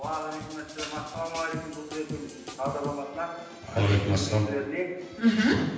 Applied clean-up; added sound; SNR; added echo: none; Drum kit; 12 dB; reverberation time 1.0 s.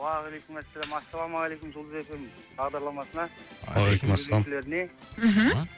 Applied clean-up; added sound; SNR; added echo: none; none; none; none.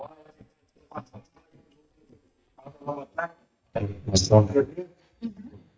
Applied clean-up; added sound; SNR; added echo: neural mask model DeepFilterNet 3.